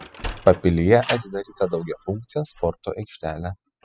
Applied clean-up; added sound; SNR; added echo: classical method spectral subtraction.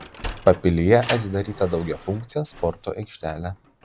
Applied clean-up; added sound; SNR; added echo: none; Sliding door; 14 dB; none.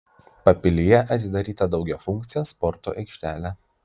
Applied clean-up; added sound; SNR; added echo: none; none; none; none.